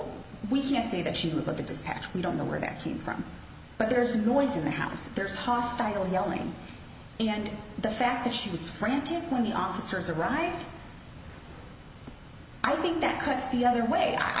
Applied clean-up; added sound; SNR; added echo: none; none; none; none.